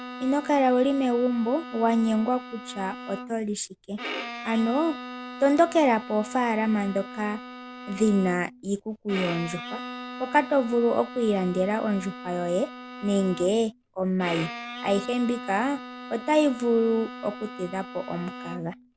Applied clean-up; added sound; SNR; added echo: none; Bowed string instrument; 12 dB; none.